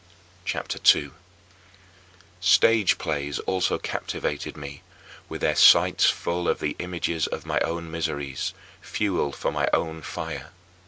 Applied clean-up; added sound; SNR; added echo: none; none; none; none.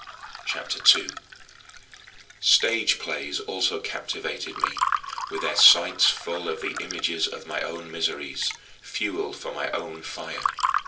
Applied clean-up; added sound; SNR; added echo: none; Fill (with liquid) / Water; 7 dB; reverberation time 0.3 s.